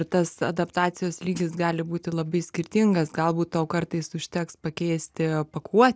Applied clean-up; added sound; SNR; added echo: none; Hi-hat; 19 dB; none.